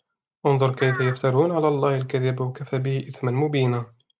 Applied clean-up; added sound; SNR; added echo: neural mask model RNNoise.